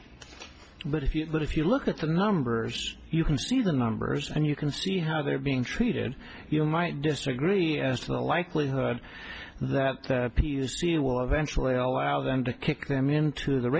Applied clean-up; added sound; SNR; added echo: none; none; none; none.